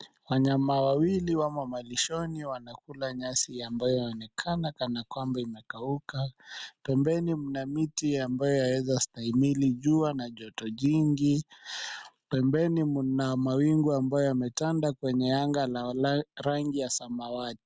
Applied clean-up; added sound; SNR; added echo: none; none; none; none.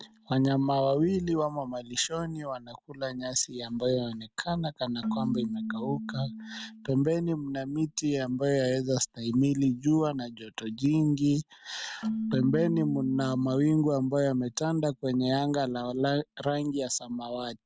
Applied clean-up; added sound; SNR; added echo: none; Keyboard (musical); 12 dB; none.